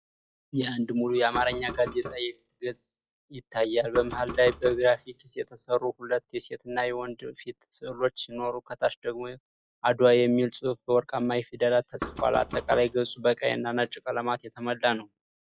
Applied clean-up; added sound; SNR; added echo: classical method log-MMSE.